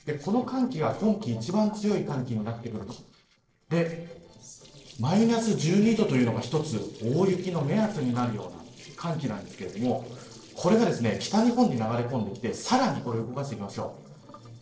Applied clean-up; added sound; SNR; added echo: neural separator model SepFormer DNS4.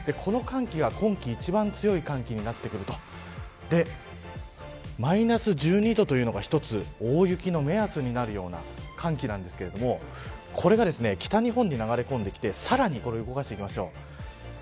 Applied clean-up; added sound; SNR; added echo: none; none; none; none.